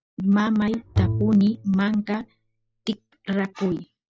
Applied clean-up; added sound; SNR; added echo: classical method log-MMSE.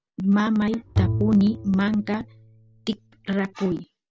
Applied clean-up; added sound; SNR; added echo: none; Bowed string instrument; 6 dB; none.